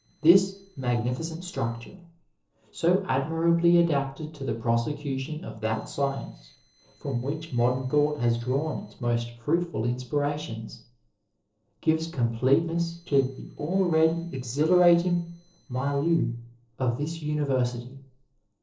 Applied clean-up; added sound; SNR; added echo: neural separator model SepFormer DNS4.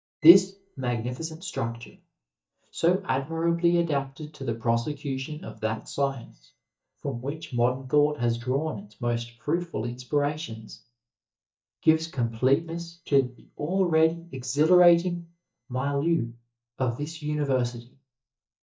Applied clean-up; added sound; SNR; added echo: neural mask model DeepFilterNet 3.